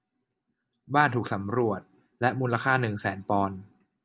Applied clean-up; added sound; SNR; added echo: none; none; none; none.